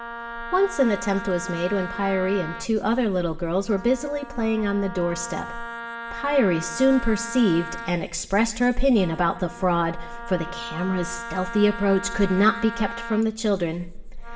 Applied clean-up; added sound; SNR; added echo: none; Wind instrument, woodwind instrument; 12 dB; reverberation time 1.5 s.